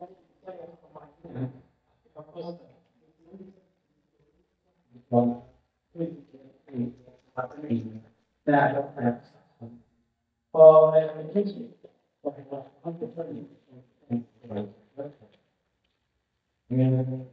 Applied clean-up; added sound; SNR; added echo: neural mask model DeepFilterNet 3.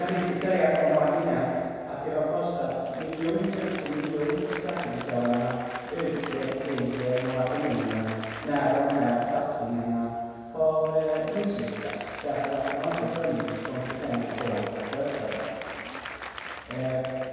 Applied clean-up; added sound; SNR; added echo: none; Applause; 12 dB; reverberation time 1.9 s.